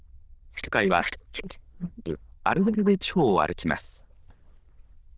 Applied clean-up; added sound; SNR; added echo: neural diffusion model UNIVERSE++.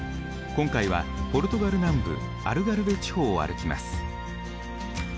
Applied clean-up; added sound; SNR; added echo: none; none; none; none.